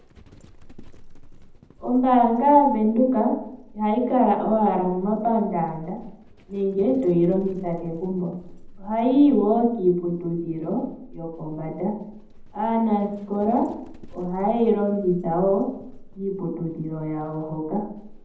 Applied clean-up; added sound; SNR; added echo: none; Livestock, farm animals, working animals; 20 dB; reverberation time 0.8 s.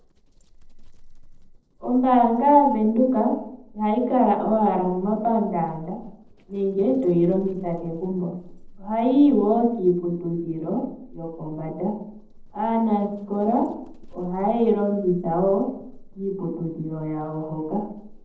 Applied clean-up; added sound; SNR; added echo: neural separator model SepFormer DNS4.